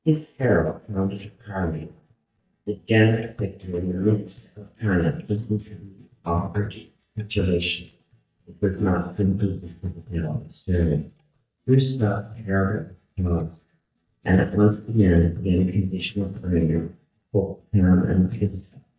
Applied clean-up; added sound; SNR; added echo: neural mask model DeepFilterNet 3.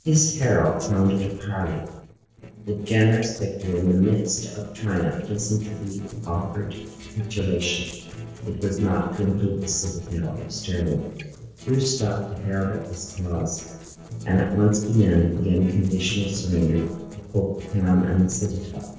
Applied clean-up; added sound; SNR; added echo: neural separator model SepFormer DNS4.